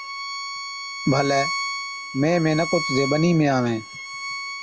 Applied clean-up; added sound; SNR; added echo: none; Bowed string instrument; 7 dB; none.